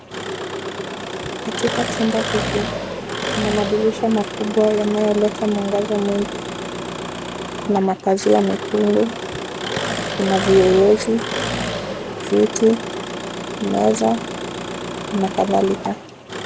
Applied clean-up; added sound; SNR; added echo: none; Engine; 6 dB; none.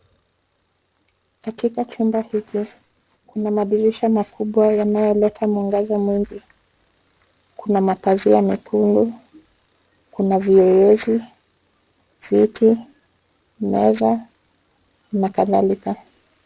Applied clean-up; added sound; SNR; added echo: none; none; none; none.